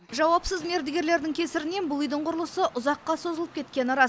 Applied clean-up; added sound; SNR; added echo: none; none; none; none.